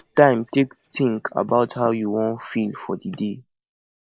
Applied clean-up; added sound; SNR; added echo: neural mask model Resemble Enhance denoiser.